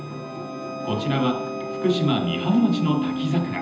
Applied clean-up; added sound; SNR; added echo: none; Bowed string instrument; 17 dB; reverberation time 0.8 s.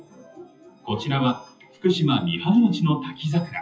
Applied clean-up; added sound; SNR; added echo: classical method WPE with log-MMSE.